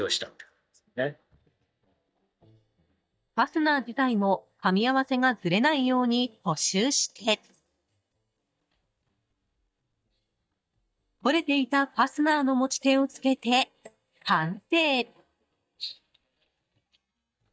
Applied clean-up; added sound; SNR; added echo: neural mask model DeepFilterNet 3.